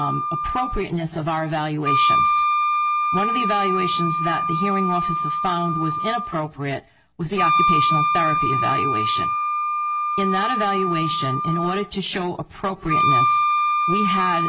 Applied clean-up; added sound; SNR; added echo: none; Wind instrument, woodwind instrument; -4 dB; none.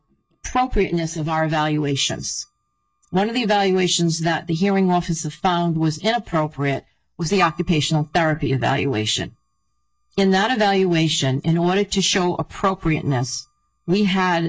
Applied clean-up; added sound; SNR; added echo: neural mask model DeepFilterNet 3.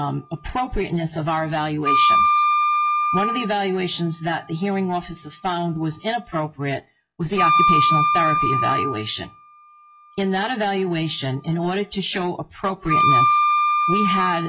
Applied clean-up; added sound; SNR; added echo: classical method log-MMSE.